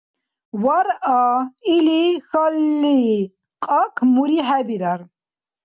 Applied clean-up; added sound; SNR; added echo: none; none; none; none.